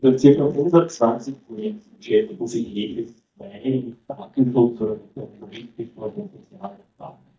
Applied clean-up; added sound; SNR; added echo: neural mask model DeepFilterNet 3.